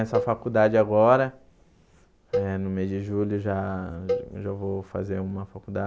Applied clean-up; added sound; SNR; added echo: none; Cowbell; 9 dB; none.